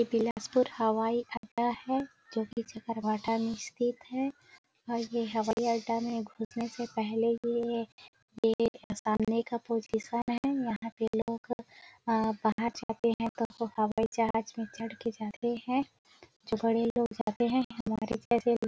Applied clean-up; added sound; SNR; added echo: none; none; none; none.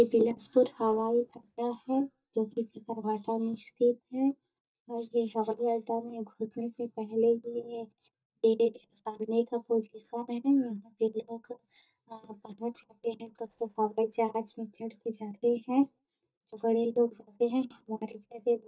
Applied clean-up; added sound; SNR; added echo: neural mask model DeepFilterNet 3.